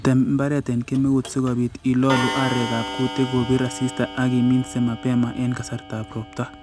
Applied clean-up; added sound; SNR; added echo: none; Clock; 11 dB; none.